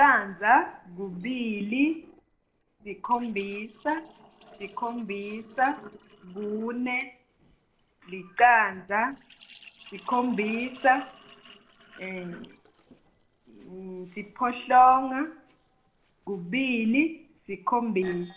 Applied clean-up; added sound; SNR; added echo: neural separator model SepFormer DNS4.